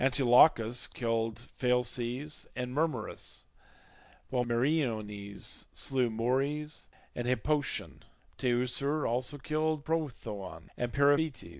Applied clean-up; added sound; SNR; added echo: none; none; none; none.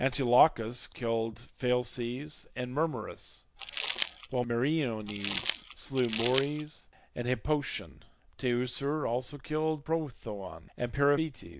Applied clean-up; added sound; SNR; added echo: none; Crumpling, crinkling; 2 dB; none.